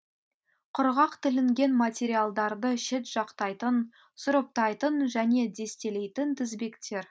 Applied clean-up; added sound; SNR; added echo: none; none; none; none.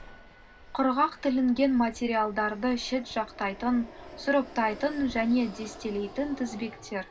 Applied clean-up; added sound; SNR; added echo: none; Fixed-wing aircraft, airplane; 18 dB; reverberation time 0.2 s.